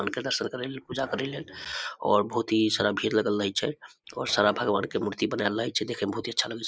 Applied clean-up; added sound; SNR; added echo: neural mask model Resemble Enhance denoiser.